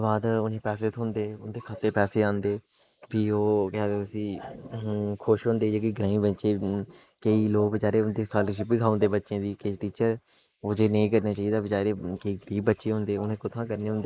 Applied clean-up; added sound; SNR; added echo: neural mask model Resemble Enhance denoiser.